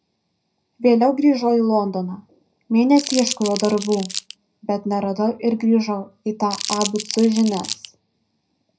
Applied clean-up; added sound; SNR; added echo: none; Crumpling, crinkling; 9 dB; reverberation time 0.4 s.